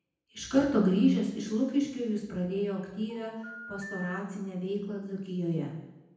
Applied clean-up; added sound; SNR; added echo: none; Telephone; 15 dB; reverberation time 0.9 s.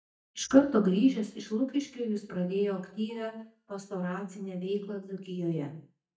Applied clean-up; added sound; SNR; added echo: neural mask model DeepFilterNet 3.